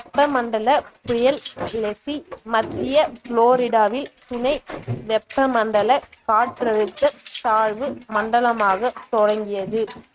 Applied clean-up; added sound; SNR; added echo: neural mask model RNNoise.